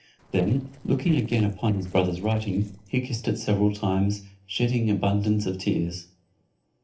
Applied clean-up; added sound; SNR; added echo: neural separator model SepFormer DNS4.